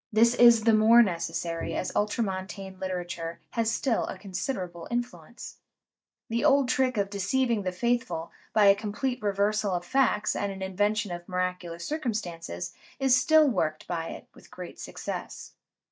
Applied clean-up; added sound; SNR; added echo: neural mask model DeepFilterNet 3.